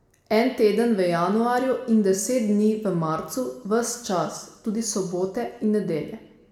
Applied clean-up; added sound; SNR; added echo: none; none; none; reverberation time 0.8 s.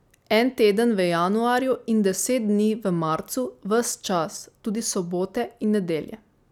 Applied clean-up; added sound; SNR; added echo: none; none; none; none.